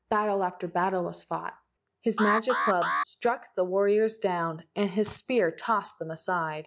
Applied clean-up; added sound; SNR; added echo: none; Alarm; 3 dB; none.